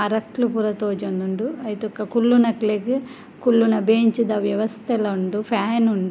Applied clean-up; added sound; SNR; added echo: none; none; none; none.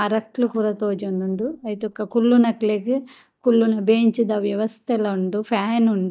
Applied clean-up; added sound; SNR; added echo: neural mask model DeepFilterNet 3.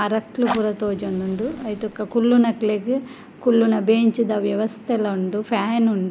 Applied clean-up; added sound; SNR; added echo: none; Fire; 17 dB; none.